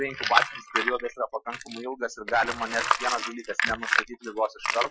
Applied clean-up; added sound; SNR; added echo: classical method Wiener filter.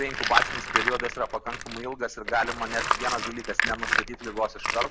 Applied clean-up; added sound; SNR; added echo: none; Tools; -1 dB; none.